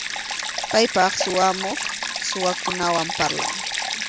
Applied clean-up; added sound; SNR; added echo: none; Stream; 3 dB; none.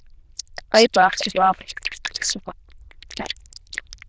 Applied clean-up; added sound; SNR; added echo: neural diffusion model UNIVERSE++.